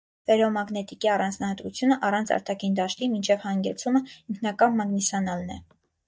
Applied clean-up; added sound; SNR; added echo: neural mask model DeepFilterNet 3.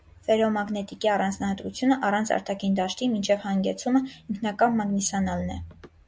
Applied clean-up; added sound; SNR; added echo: none; none; none; none.